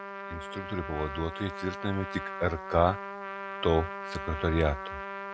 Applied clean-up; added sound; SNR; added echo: none; Trumpet; 7 dB; none.